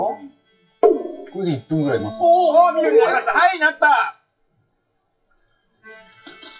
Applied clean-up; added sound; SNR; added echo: classical method WPE with log-MMSE.